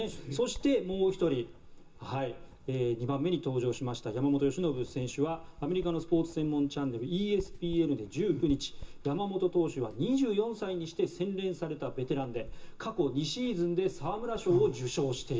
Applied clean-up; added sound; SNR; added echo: none; Writing; 15 dB; reverberation time 0.2 s.